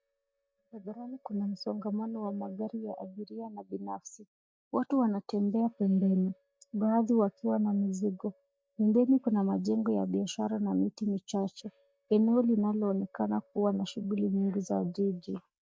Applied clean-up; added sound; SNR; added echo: neural mask model DeepFilterNet 3.